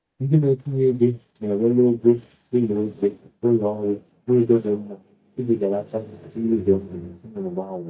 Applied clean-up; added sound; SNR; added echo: neural mask model DeepFilterNet 3.